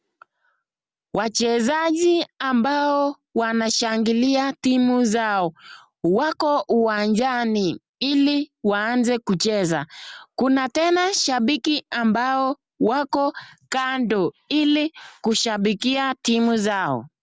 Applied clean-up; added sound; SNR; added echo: none; none; none; none.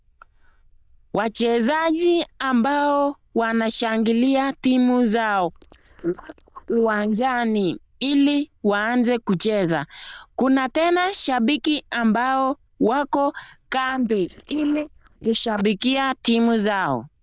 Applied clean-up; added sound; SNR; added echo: neural diffusion model UNIVERSE++.